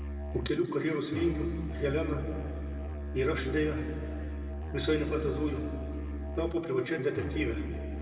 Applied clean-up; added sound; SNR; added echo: none; Musical instrument; 4 dB; reverberation time 2.3 s.